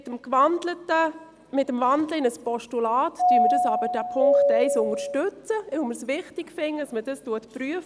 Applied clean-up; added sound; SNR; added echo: none; Doorbell; -5 dB; none.